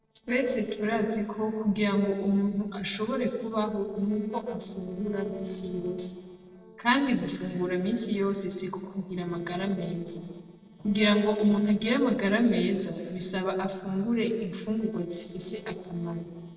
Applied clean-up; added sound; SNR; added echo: neural separator model SepFormer DNS4.